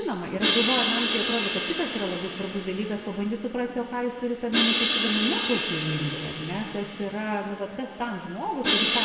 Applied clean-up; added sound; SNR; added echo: none; Crash cymbal; -3 dB; reverberation time 2.0 s.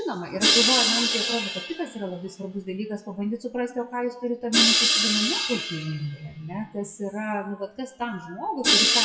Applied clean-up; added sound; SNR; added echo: classical method WPE with log-MMSE.